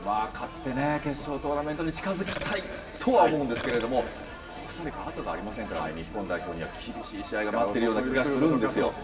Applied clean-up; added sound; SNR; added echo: none; Burping, eructation; 10 dB; reverberation time 2.5 s.